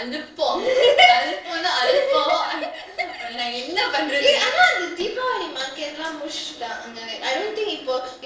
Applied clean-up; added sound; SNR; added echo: neural separator model SepFormer DNS4.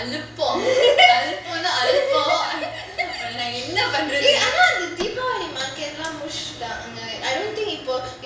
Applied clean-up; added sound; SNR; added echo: none; Printer; 18 dB; reverberation time 0.2 s.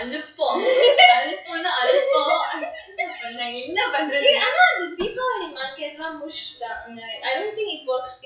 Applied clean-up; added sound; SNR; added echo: classical method WPE with log-MMSE.